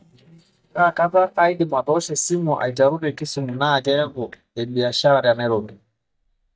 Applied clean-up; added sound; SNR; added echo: neural mask model DeepFilterNet 3.